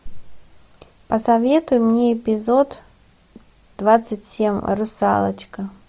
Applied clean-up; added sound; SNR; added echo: none; none; none; none.